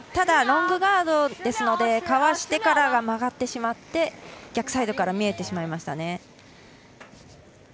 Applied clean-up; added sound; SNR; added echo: none; none; none; none.